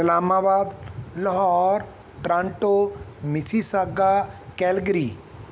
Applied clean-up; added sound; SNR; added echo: none; none; none; none.